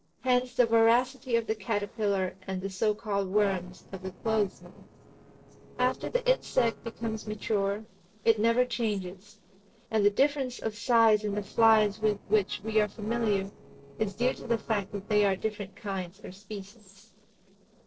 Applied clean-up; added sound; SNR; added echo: neural separator model SepFormer DNS4.